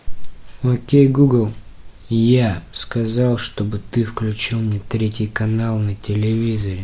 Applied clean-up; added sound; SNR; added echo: none; none; none; none.